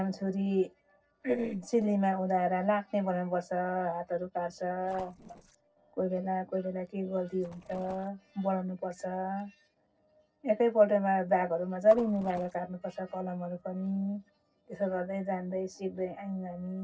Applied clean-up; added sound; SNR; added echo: neural separator model SepFormer DNS4.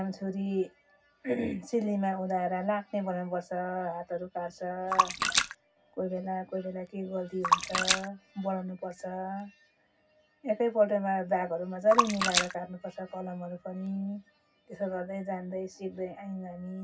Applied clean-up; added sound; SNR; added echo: none; Splash, splatter; -1 dB; reverberation time 0.4 s.